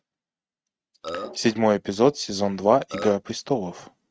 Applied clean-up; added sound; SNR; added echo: neural mask model RNNoise.